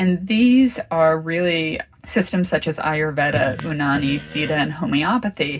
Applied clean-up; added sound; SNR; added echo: none; Fart; 12 dB; reverberation time 0.4 s.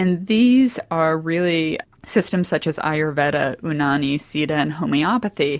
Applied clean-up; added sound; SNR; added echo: none; none; none; none.